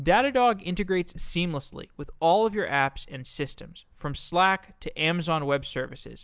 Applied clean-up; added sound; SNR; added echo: none; none; none; none.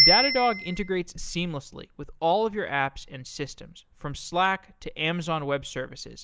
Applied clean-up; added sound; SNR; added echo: none; Bicycle bell; 2 dB; none.